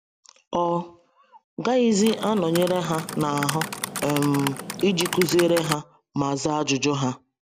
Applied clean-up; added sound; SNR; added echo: none; Typing; 7 dB; none.